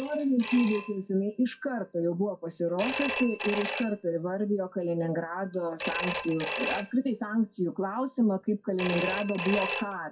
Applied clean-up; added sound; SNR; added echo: classical method WPE with log-MMSE.